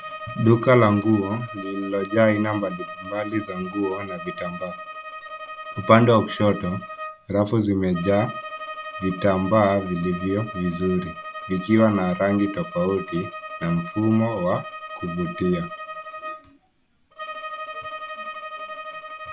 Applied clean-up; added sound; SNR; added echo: none; Bowed string instrument; 12 dB; none.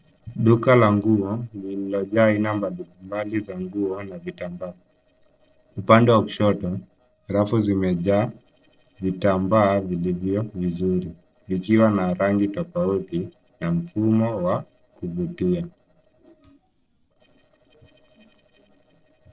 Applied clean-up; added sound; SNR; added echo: neural separator model SepFormer DNS4.